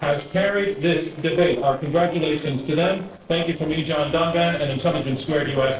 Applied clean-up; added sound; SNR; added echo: neural separator model SepFormer DNS4.